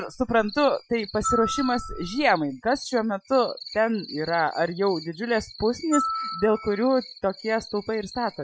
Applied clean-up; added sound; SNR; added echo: classical method Wiener filter.